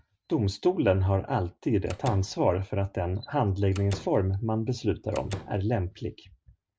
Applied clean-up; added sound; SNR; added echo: none; Slam; 18 dB; none.